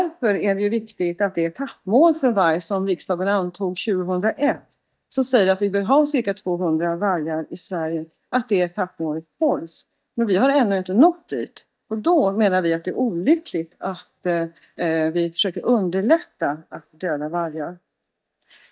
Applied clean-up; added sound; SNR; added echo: neural mask model DeepFilterNet 3.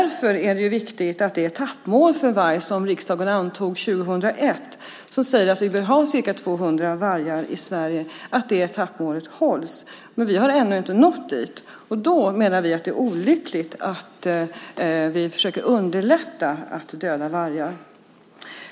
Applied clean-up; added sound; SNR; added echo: none; none; none; none.